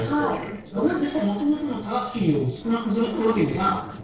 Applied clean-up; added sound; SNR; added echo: neural separator model SepFormer DNS4.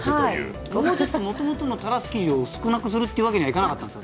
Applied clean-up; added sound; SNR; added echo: none; none; none; none.